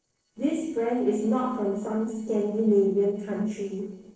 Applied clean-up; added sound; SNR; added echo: neural separator model SepFormer DNS4.